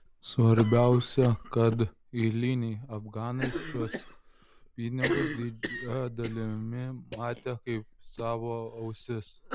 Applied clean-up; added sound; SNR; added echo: none; Cough; 9 dB; none.